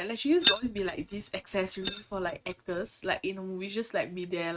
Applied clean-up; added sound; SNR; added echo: neural mask model RNNoise.